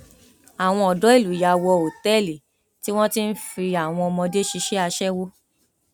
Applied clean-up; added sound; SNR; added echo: none; none; none; none.